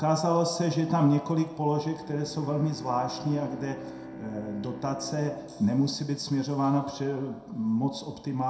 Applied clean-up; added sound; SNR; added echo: none; Bowed string instrument; 17 dB; reverberation time 0.6 s.